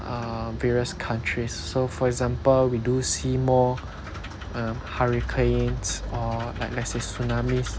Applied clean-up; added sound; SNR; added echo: none; none; none; none.